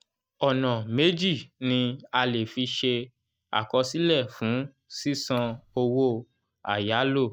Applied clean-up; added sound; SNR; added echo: neural mask model DeepFilterNet 3.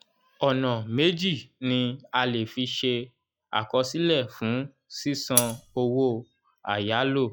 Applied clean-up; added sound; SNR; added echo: classical method log-MMSE.